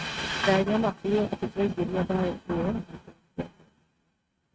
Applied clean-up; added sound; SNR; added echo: neural mask model RNNoise.